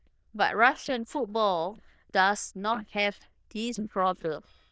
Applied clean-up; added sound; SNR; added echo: neural diffusion model UNIVERSE++.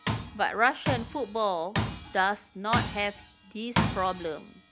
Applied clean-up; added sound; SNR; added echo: none; Tools; 3 dB; none.